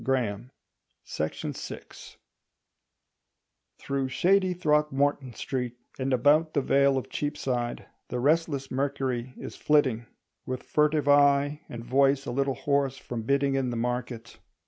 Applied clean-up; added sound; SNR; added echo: none; none; none; none.